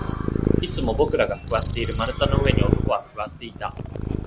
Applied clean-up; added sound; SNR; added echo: none; Purr; -2 dB; none.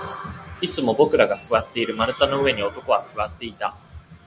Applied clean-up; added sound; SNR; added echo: none; none; none; none.